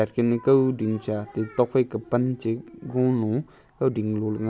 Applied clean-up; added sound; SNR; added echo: none; none; none; none.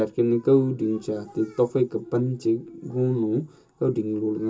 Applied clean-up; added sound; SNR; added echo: none; none; none; reverberation time 0.2 s.